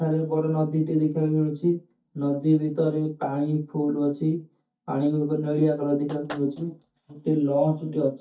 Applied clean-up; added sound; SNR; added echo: neural mask model DeepFilterNet 3.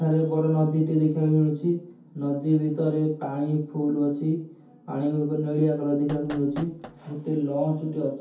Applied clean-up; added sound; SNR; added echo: none; Knock; 17 dB; reverberation time 0.6 s.